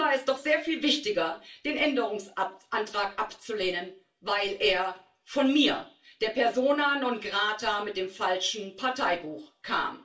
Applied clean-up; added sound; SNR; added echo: none; none; none; reverberation time 0.3 s.